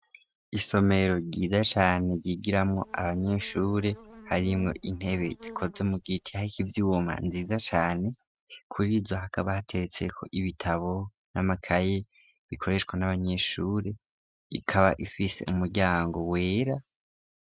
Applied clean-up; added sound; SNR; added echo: neural mask model RNNoise.